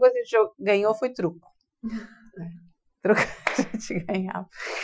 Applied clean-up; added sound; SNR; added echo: classical method Wiener filter.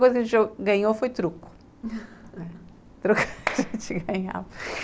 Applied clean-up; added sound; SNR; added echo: none; Clapping; 9 dB; none.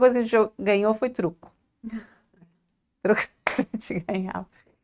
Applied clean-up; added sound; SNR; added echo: neural mask model RNNoise.